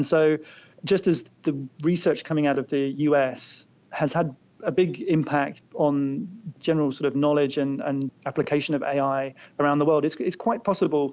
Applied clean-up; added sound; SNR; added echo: none; none; none; none.